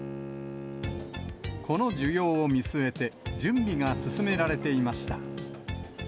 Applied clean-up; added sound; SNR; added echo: none; Bowed string instrument; 10 dB; none.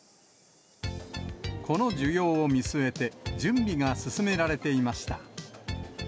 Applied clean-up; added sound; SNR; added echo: none; none; none; none.